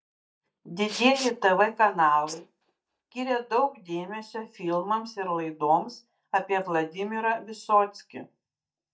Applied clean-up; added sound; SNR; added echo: neural mask model DeepFilterNet 3.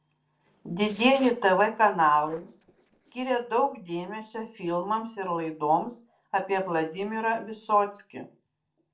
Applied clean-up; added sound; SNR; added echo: neural separator model SepFormer DNS4.